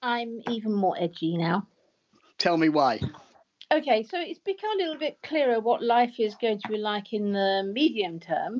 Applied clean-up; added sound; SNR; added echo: none; none; none; none.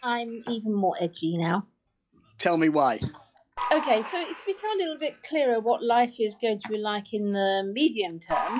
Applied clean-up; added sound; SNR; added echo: classical method log-MMSE.